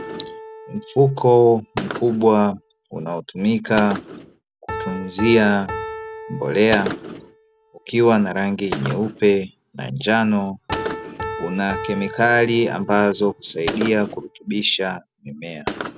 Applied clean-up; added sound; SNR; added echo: none; Gunshot, gunfire + Piano; 12 dB; none.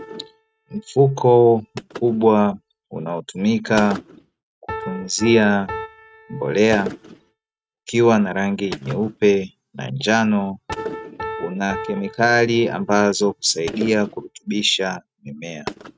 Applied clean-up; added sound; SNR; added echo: neural mask model RNNoise.